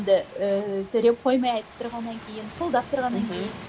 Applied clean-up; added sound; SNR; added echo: none; Waves, surf; 17 dB; none.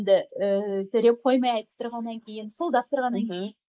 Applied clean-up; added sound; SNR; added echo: neural mask model Resemble Enhance denoiser.